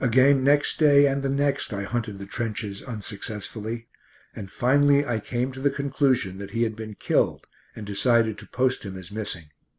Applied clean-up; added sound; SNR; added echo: none; none; none; none.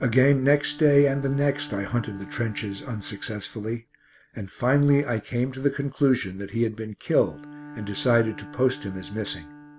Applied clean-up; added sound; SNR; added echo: none; Bowed string instrument; 19 dB; none.